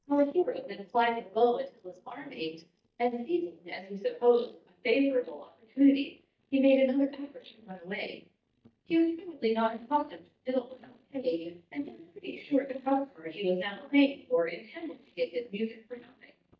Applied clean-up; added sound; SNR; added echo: neural mask model DeepFilterNet 3.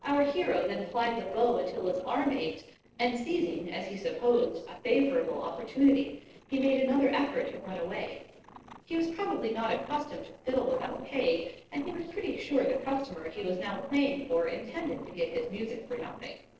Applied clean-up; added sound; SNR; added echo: neural separator model SepFormer DNS4.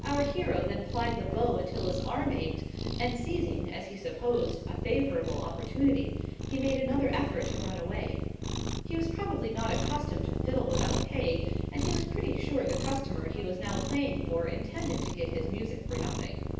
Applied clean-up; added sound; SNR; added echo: none; Cat; 0 dB; reverberation time 0.9 s.